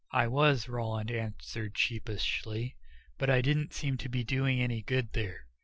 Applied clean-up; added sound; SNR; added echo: none; none; none; none.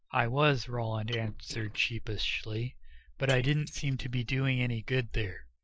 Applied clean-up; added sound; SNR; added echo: neural mask model Resemble Enhance denoiser.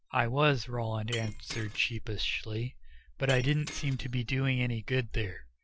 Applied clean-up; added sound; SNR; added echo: none; Shatter; 16 dB; none.